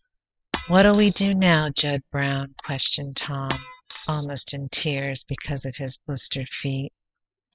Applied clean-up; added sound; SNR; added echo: classical method spectral subtraction.